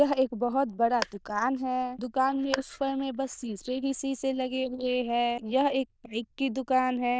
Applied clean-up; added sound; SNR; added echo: neural diffusion model UNIVERSE++.